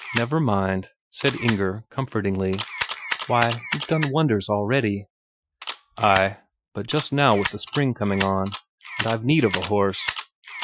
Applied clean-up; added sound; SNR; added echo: classical method Wiener filter.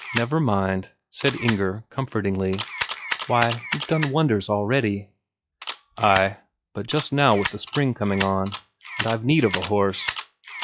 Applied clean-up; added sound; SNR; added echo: classical method log-MMSE.